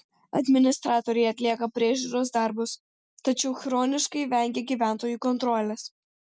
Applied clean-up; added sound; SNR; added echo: none; none; none; none.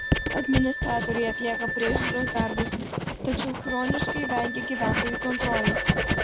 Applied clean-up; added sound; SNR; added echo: none; Wind instrument, woodwind instrument + Writing; -2 dB; none.